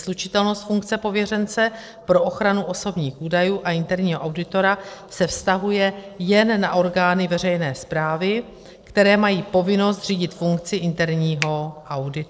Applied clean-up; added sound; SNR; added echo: neural separator model SepFormer DNS4.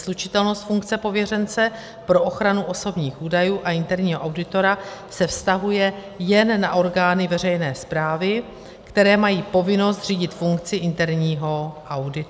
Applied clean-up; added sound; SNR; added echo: none; none; none; none.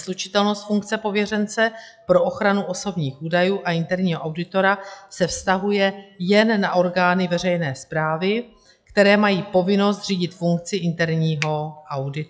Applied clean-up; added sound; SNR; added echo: classical method log-MMSE.